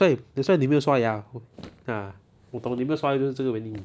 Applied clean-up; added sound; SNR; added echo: none; none; none; none.